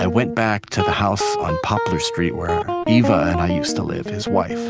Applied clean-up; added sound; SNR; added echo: none; Guitar; 3 dB; none.